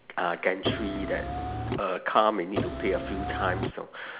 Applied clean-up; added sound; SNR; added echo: none; Car; 2 dB; none.